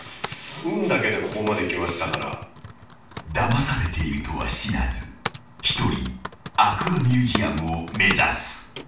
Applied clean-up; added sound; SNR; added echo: none; Typing; 10 dB; reverberation time 0.5 s.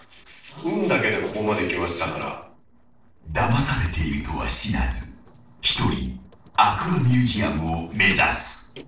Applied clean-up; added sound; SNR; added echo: neural separator model SepFormer DNS4.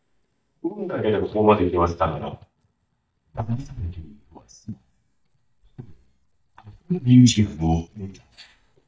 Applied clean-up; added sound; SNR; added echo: neural mask model DeepFilterNet 3.